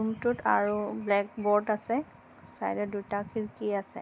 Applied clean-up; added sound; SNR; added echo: none; none; none; none.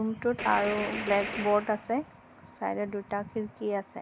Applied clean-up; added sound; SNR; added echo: none; Gunshot, gunfire; 7 dB; none.